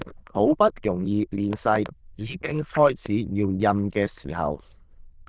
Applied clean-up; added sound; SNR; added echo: neural diffusion model UNIVERSE++.